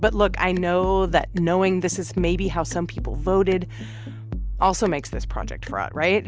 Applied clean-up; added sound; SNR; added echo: none; none; none; none.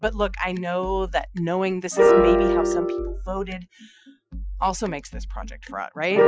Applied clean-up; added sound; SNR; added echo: classical method Wiener filter.